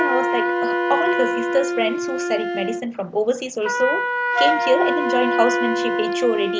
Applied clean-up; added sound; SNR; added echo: none; Wind instrument, woodwind instrument + Trumpet; -1 dB; none.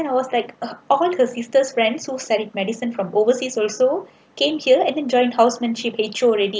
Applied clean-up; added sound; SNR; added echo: none; none; none; none.